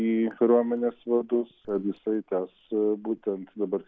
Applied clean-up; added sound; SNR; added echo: none; none; none; none.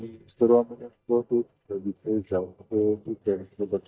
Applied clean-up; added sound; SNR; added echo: neural mask model DeepFilterNet 3.